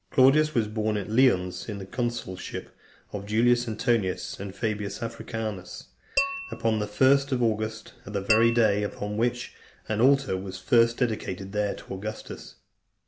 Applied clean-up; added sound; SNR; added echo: none; Tap / Glass; 9 dB; none.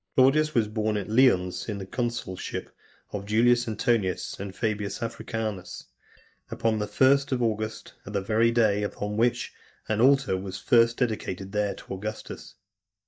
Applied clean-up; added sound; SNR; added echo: neural mask model DeepFilterNet 3.